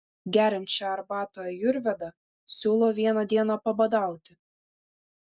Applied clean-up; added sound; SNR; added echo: none; none; none; none.